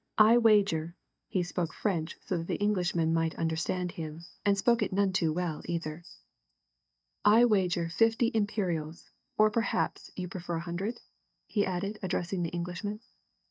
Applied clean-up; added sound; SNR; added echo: neural mask model DeepFilterNet 3.